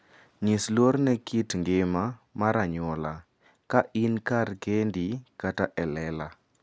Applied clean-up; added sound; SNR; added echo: none; none; none; none.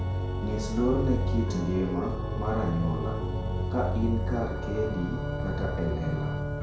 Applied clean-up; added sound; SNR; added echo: none; Organ; -2 dB; reverberation time 0.6 s.